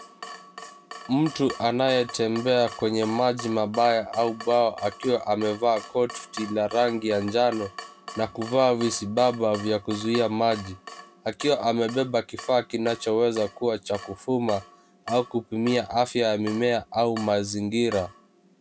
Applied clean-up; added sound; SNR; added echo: none; Drip / Water tap, faucet; 17 dB; none.